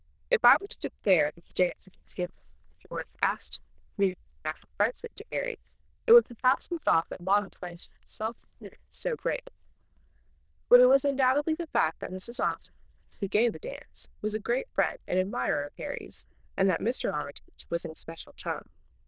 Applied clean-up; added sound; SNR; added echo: neural diffusion model UNIVERSE++.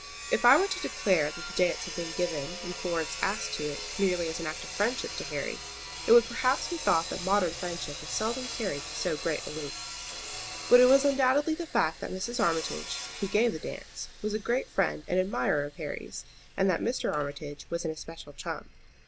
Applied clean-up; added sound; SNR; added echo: none; Sawing; 11 dB; none.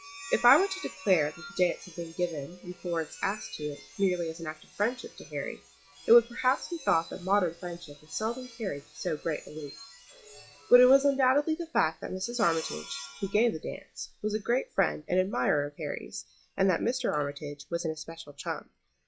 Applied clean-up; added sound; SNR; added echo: classical method log-MMSE.